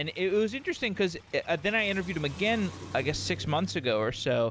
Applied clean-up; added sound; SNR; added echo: none; Car; 15 dB; none.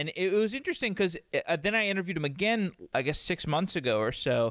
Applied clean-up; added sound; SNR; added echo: none; none; none; none.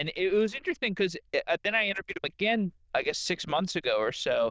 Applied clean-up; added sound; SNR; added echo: neural diffusion model UNIVERSE++.